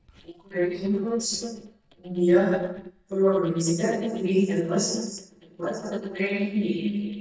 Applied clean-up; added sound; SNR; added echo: neural mask model DeepFilterNet 3.